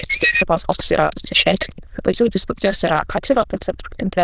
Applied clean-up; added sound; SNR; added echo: neural diffusion model UNIVERSE++.